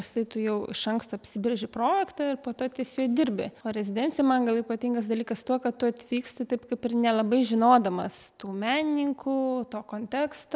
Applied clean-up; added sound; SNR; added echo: none; none; none; none.